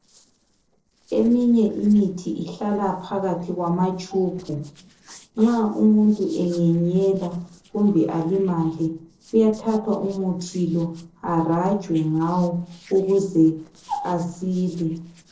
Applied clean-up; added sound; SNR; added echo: neural separator model SepFormer DNS4.